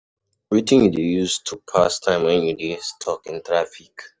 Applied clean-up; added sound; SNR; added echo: none; none; none; none.